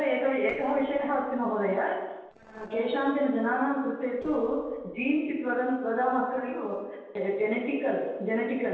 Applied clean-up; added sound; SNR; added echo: neural separator model SepFormer DNS4.